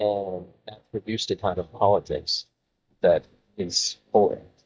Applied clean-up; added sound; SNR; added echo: neural mask model DeepFilterNet 3.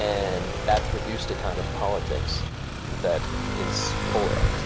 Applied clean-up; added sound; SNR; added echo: none; Motorcycle / Accelerating, revving, vroom; -1 dB; none.